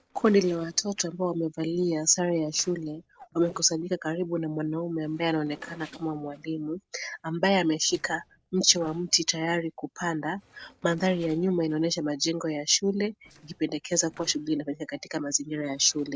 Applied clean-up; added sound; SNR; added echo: neural separator model SepFormer DNS4.